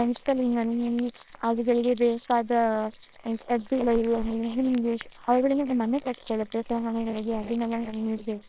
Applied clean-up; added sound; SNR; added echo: neural separator model SepFormer WHAMR!.